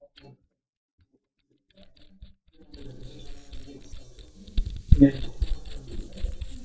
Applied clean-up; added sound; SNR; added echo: neural mask model DeepFilterNet 3.